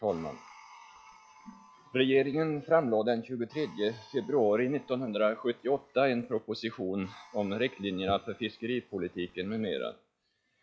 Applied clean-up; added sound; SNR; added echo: classical method log-MMSE.